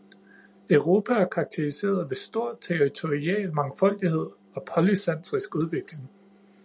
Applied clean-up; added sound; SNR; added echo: none; none; none; none.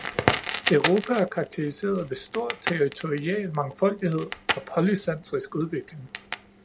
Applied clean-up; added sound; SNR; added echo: none; Crackle; 6 dB; none.